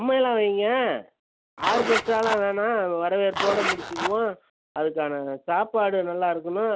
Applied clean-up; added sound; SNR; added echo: none; Zipper (clothing); 3 dB; none.